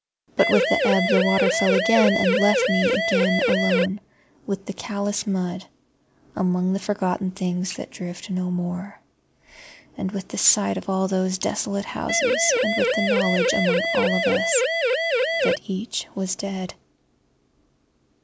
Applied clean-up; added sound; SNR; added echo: none; Siren; -3 dB; none.